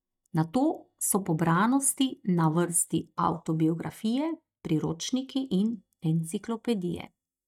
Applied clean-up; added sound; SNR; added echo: neural mask model DeepFilterNet 3.